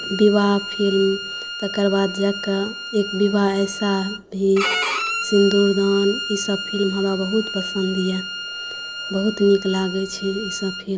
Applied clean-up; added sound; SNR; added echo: none; Bowed string instrument; 8 dB; none.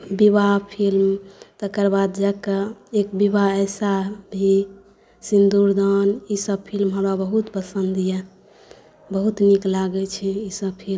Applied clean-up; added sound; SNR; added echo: none; none; none; none.